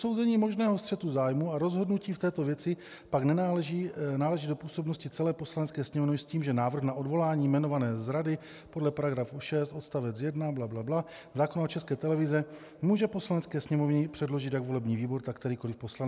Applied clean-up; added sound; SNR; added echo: none; none; none; none.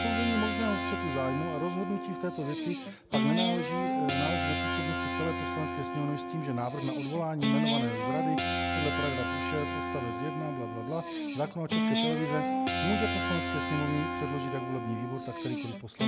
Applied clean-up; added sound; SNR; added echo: none; Guitar; -2 dB; none.